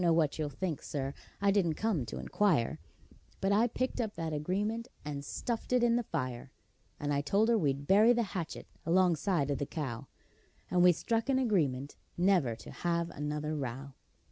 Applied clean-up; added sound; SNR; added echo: none; none; none; none.